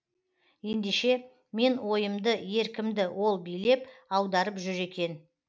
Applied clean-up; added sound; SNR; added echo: none; none; none; none.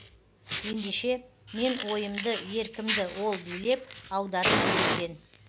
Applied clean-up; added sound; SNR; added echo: none; Fire; -1 dB; none.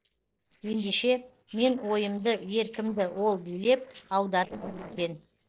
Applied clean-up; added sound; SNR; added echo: neural separator model SepFormer DNS4.